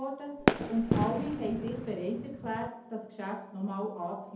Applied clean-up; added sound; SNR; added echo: none; Fireworks; -3 dB; reverberation time 2.1 s.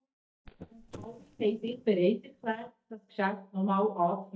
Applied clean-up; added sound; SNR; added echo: neural mask model DeepFilterNet 3.